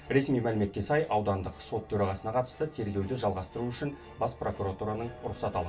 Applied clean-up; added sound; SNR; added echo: none; none; none; reverberation time 0.2 s.